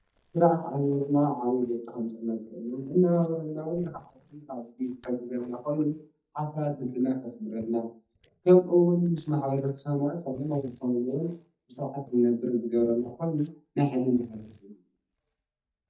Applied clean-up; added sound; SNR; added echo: neural mask model DeepFilterNet 3.